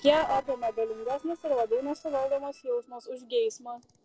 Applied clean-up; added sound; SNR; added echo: neural separator model SepFormer DNS4.